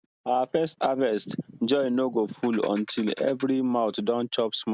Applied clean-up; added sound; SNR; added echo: none; Ratchet, pawl; 17 dB; none.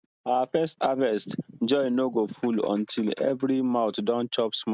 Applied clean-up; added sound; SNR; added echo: neural mask model RNNoise.